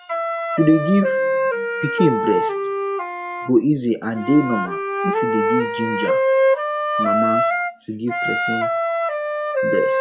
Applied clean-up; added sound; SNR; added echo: classical method WPE with log-MMSE.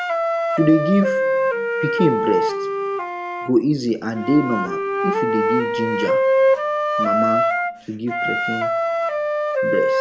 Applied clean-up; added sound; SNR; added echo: none; Wind instrument, woodwind instrument; -3 dB; reverberation time 1.2 s.